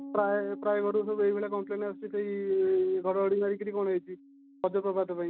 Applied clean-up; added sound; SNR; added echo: none; Piano; 17 dB; none.